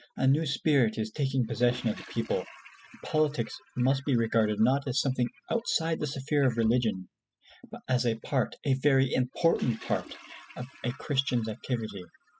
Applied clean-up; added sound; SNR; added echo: classical method spectral subtraction.